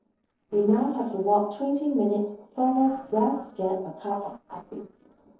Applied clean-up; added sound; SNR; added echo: neural separator model SepFormer DNS4.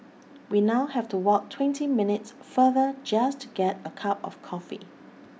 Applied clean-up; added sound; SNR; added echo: none; none; none; none.